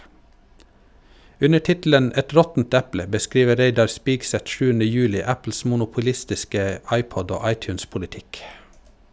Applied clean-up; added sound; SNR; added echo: none; none; none; none.